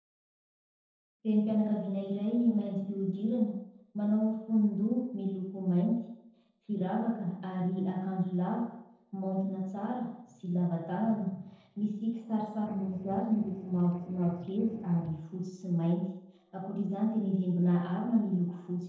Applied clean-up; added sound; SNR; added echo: neural separator model SepFormer DNS4.